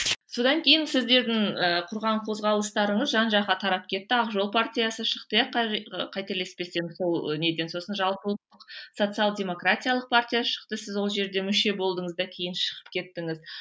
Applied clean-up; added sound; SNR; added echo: none; none; none; none.